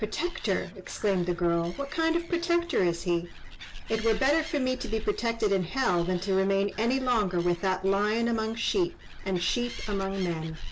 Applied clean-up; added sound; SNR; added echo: none; Animal; 12 dB; none.